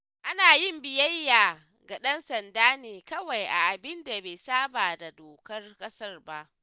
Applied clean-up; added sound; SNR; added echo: none; none; none; none.